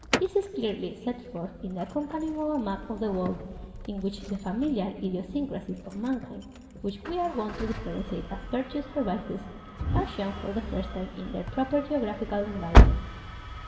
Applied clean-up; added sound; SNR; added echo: none; Engine starting; -2 dB; reverberation time 1.6 s.